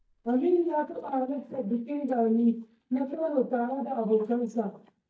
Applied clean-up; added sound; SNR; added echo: neural mask model DeepFilterNet 3.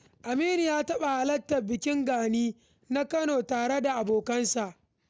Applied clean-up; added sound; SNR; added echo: none; none; none; none.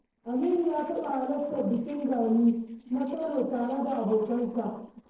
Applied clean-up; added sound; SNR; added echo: neural separator model SepFormer DNS4.